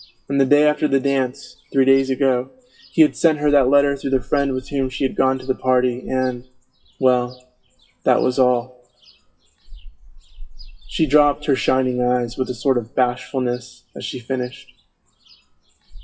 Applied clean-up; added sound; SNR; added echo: classical method WPE with log-MMSE.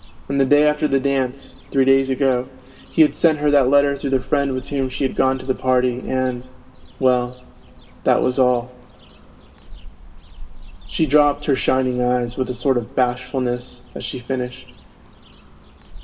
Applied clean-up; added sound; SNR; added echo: none; Cricket / Bird; 16 dB; reverberation time 2.0 s.